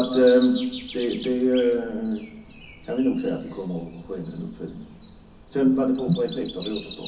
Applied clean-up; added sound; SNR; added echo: none; Breathing; 15 dB; reverberation time 0.3 s.